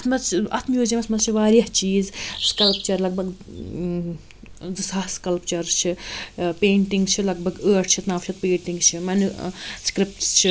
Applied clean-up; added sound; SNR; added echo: none; Bird vocalization, bird call, bird song; 13 dB; none.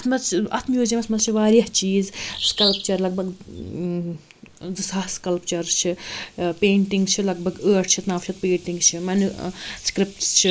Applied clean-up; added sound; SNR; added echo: neural mask model Resemble Enhance denoiser.